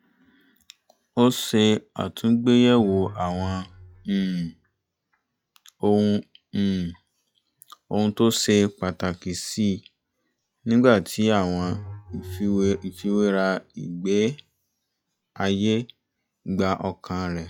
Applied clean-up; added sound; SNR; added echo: classical method log-MMSE.